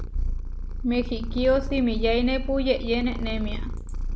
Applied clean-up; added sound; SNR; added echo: none; Purr; 2 dB; none.